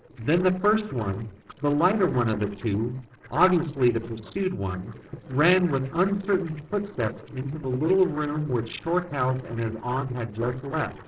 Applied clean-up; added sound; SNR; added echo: neural separator model SepFormer DNS4.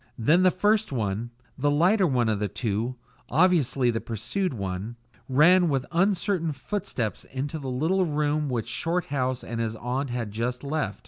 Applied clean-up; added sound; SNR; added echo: none; none; none; none.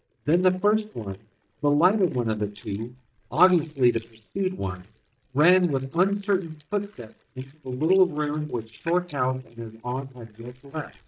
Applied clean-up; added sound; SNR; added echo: neural mask model DeepFilterNet 3.